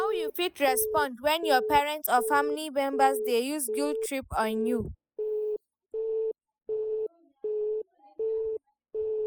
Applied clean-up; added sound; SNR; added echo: classical method spectral subtraction.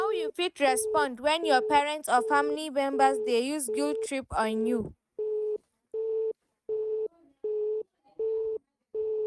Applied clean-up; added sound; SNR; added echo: neural mask model RNNoise.